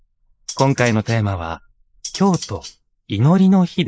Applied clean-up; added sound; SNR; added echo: neural mask model Resemble Enhance denoiser.